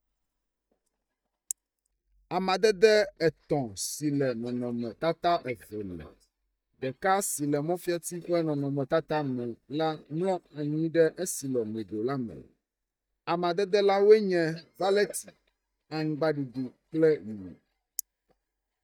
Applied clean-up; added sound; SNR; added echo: neural mask model DeepFilterNet 3.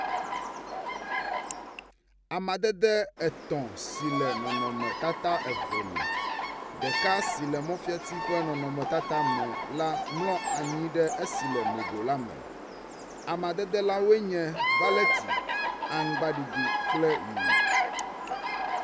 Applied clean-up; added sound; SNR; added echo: none; Bird vocalization, bird call, bird song; 0 dB; none.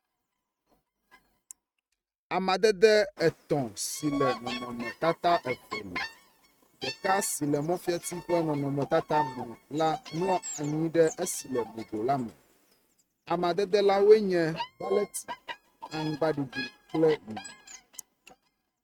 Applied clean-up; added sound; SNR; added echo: neural mask model RNNoise.